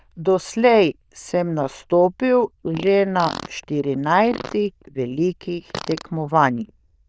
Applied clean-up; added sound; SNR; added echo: neural diffusion model UNIVERSE++.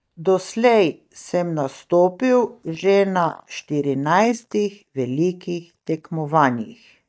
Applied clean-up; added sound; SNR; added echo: neural mask model DeepFilterNet 3.